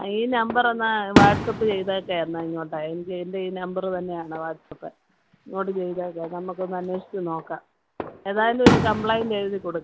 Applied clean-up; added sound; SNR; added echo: none; Fireworks; 2 dB; none.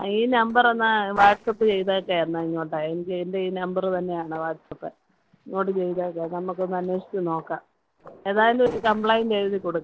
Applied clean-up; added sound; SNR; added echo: neural separator model SepFormer DNS4.